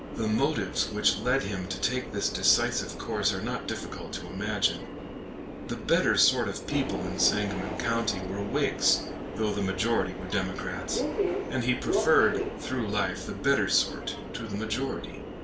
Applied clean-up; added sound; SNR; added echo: none; Subway, metro, underground; 6 dB; reverberation time 0.3 s.